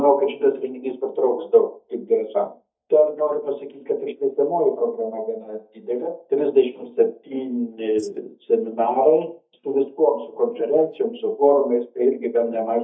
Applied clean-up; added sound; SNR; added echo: neural mask model DeepFilterNet 3.